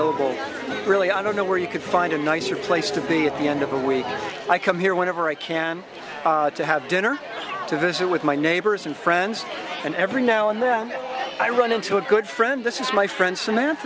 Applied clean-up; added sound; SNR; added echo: none; none; none; none.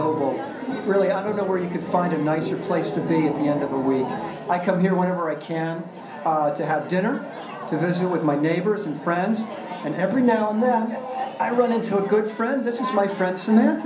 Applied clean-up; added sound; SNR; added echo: none; none; none; reverberation time 0.6 s.